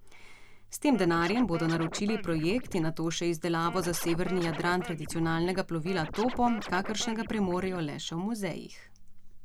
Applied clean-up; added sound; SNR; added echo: none; Scratching (performance technique); 11 dB; none.